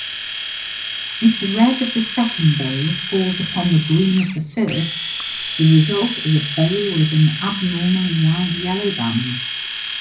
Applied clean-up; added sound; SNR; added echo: none; Domestic sounds, home sounds; 8 dB; reverberation time 0.4 s.